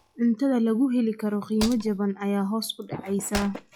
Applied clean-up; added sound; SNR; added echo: classical method log-MMSE.